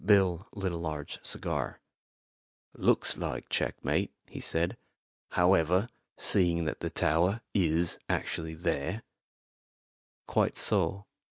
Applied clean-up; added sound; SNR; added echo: none; none; none; none.